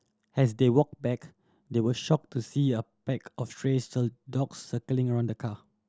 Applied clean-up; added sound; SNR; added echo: none; none; none; none.